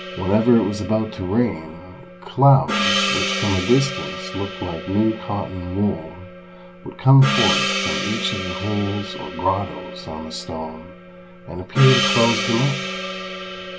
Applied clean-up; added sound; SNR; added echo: none; Gong; 5 dB; none.